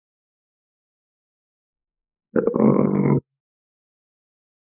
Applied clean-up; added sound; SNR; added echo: neural mask model Resemble Enhance denoiser.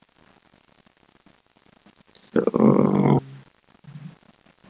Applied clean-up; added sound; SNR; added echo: none; none; none; none.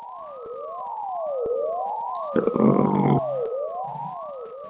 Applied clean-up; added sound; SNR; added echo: none; Motor vehicle (road) / Siren; 2 dB; none.